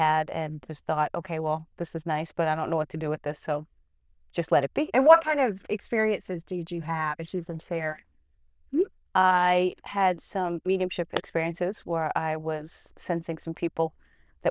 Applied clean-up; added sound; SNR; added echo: neural diffusion model UNIVERSE++.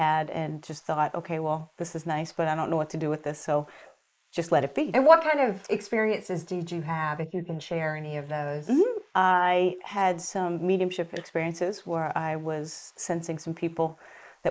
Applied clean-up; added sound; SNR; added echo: neural mask model Resemble Enhance denoiser.